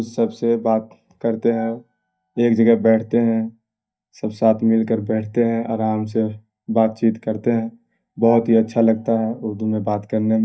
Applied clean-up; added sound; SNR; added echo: neural mask model DeepFilterNet 3.